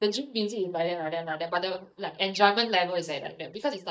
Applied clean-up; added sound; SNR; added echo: neural mask model DeepFilterNet 3.